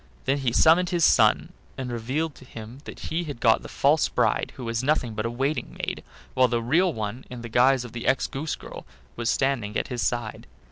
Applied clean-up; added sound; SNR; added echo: none; none; none; none.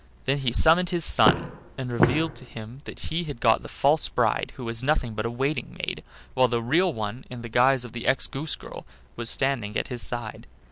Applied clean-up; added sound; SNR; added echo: none; Walk, footsteps; 1 dB; none.